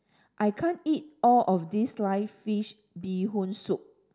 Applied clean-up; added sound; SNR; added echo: none; none; none; none.